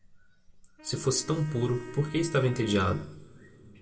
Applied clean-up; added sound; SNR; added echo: none; Wind instrument, woodwind instrument; 18 dB; reverberation time 1.4 s.